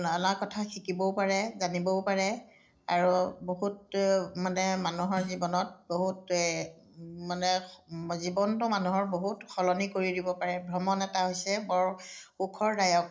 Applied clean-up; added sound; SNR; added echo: neural separator model SepFormer DNS4.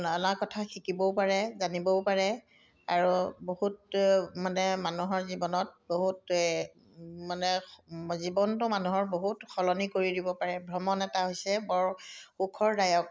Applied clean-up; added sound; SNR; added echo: none; none; none; none.